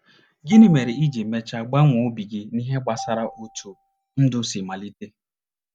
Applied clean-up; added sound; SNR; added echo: none; Marimba, xylophone; 20 dB; none.